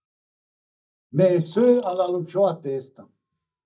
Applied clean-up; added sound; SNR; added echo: neural mask model DeepFilterNet 3.